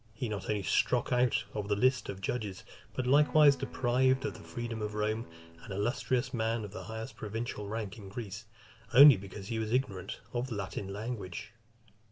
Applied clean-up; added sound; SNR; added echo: none; Wind instrument, woodwind instrument; 19 dB; none.